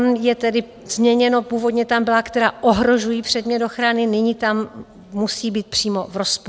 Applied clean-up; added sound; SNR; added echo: none; none; none; none.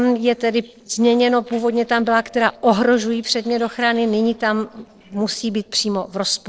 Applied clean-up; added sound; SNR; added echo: neural separator model SepFormer DNS4.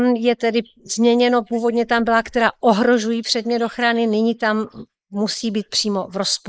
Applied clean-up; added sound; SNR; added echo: neural mask model Resemble Enhance denoiser.